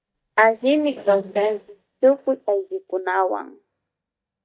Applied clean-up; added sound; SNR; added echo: neural mask model DeepFilterNet 3.